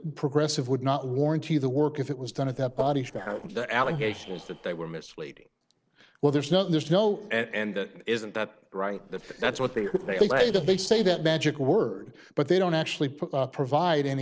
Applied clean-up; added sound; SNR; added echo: neural separator model SepFormer DNS4.